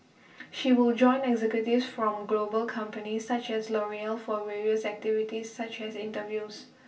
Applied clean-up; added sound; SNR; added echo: none; none; none; reverberation time 0.2 s.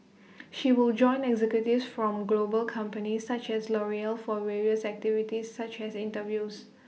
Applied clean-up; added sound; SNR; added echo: none; none; none; none.